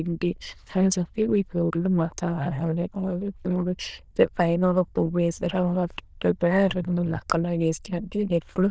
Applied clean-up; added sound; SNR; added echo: neural diffusion model UNIVERSE++.